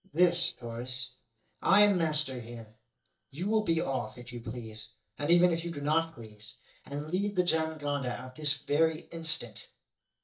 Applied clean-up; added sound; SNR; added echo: neural mask model DeepFilterNet 3.